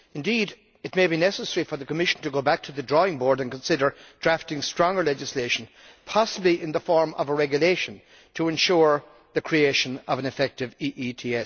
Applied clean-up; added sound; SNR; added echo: none; none; none; none.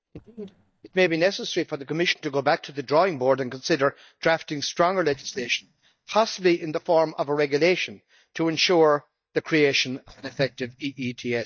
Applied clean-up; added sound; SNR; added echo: neural mask model DeepFilterNet 3.